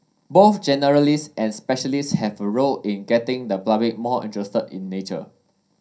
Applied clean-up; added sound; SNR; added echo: none; none; none; reverberation time 0.3 s.